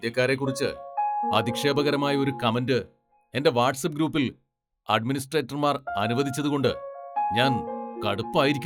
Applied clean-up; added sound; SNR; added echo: classical method log-MMSE.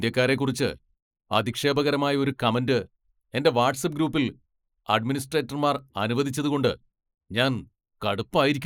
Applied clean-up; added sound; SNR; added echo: neural mask model Resemble Enhance denoiser.